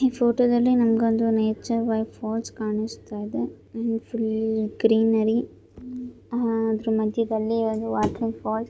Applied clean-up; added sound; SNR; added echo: none; none; none; none.